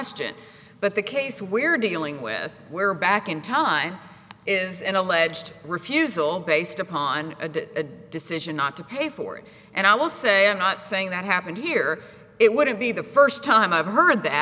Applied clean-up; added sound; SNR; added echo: none; none; none; none.